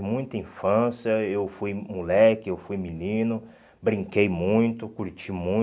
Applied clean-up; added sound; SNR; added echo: none; none; none; none.